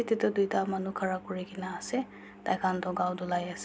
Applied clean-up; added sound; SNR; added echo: none; none; none; none.